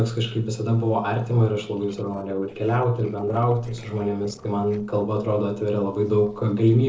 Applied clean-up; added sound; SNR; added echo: neural separator model SepFormer DNS4.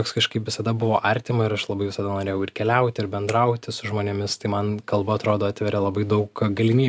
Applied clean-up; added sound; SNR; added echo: none; none; none; none.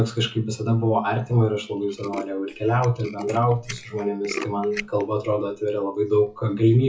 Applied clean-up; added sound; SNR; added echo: classical method WPE with log-MMSE.